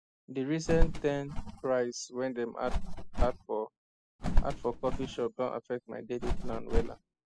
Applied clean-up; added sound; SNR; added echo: classical method spectral subtraction.